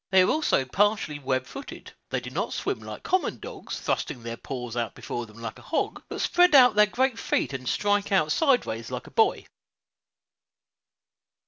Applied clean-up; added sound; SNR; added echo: none; none; none; none.